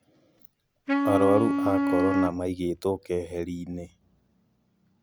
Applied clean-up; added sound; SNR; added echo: none; Wind instrument, woodwind instrument; -2 dB; none.